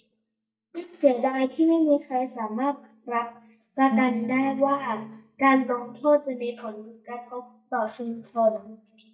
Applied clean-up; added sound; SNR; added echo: neural mask model DeepFilterNet 3.